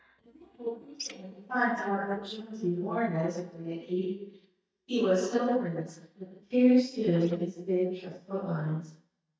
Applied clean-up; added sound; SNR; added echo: neural mask model DeepFilterNet 3.